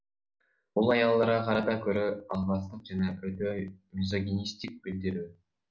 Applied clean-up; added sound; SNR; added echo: none; none; none; none.